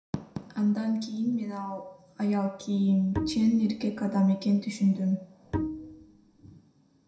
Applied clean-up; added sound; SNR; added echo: none; Bowed string instrument; 7 dB; reverberation time 0.6 s.